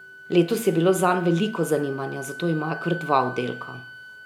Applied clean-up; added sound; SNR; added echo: none; Wind instrument, woodwind instrument; 15 dB; none.